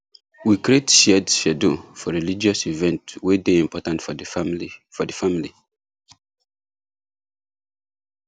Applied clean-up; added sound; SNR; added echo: none; none; none; none.